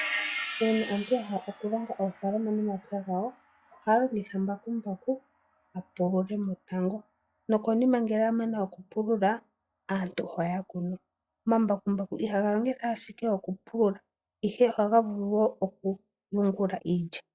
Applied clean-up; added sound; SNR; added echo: classical method log-MMSE.